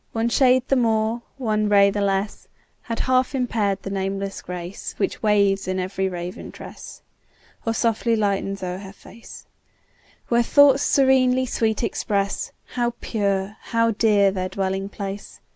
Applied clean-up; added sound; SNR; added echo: none; none; none; none.